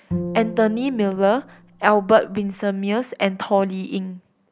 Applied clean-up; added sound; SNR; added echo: none; Bowed string instrument; 11 dB; none.